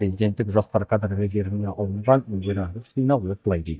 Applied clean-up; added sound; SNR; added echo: neural mask model DeepFilterNet 3.